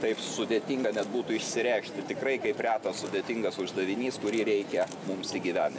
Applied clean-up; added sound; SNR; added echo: none; none; none; none.